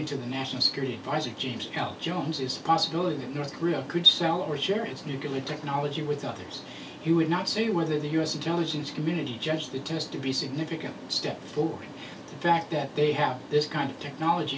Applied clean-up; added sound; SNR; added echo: none; none; none; none.